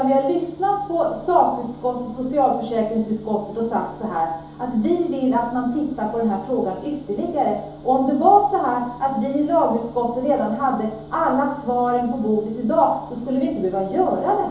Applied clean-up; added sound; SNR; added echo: none; none; none; reverberation time 2.8 s.